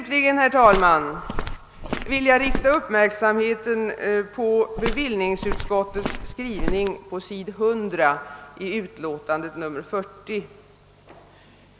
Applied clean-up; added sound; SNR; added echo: none; Walk, footsteps; 5 dB; none.